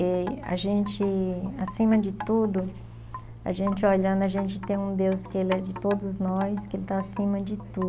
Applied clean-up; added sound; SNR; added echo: none; Wind chime; 16 dB; none.